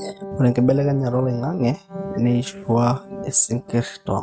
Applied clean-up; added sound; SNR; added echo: neural mask model RNNoise.